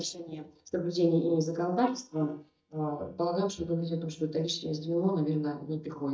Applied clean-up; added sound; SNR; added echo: neural mask model DeepFilterNet 3.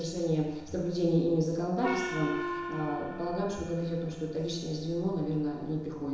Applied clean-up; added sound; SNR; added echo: none; Gong; 9 dB; reverberation time 1.0 s.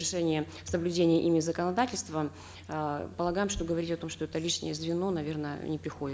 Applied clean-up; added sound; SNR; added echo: none; none; none; none.